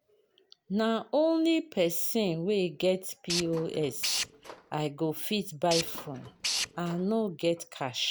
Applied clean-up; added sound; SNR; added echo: none; Tools; 7 dB; none.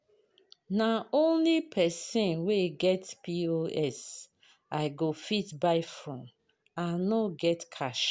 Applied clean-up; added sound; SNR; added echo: none; none; none; none.